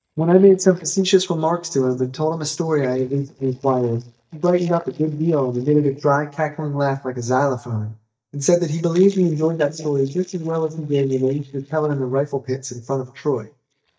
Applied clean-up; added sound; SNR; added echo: neural mask model DeepFilterNet 3.